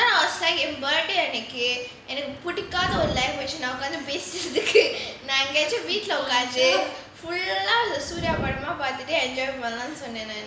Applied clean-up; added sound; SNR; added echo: none; Fire; 11 dB; none.